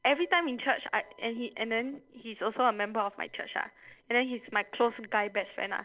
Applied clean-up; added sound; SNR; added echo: neural separator model SepFormer DNS4.